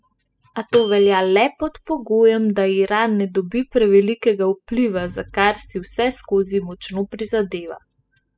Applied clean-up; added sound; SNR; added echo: classical method spectral subtraction.